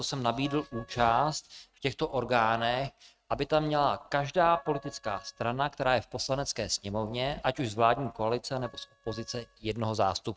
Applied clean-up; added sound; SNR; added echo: neural mask model RNNoise.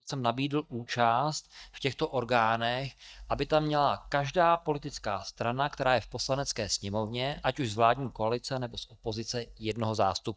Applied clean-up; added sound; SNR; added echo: neural mask model DeepFilterNet 3.